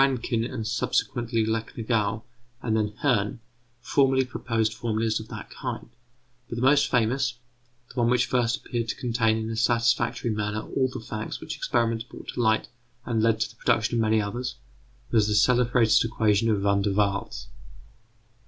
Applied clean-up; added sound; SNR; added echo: none; none; none; none.